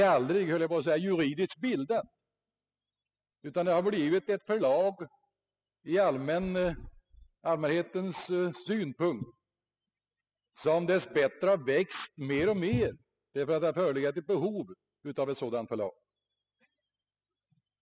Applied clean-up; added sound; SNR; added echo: classical method spectral subtraction.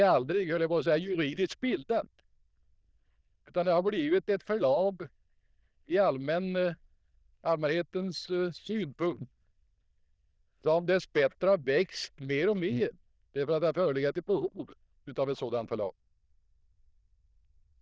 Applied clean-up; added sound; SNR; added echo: neural diffusion model UNIVERSE++.